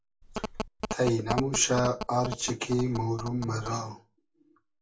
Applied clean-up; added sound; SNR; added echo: none; Telephone; 7 dB; reverberation time 0.2 s.